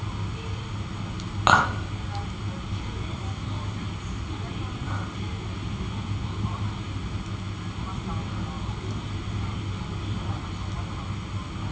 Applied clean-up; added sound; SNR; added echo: none; none; none; reverberation time 1.3 s.